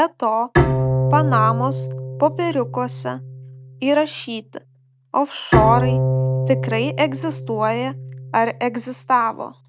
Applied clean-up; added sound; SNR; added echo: none; Bowed string instrument; 1 dB; none.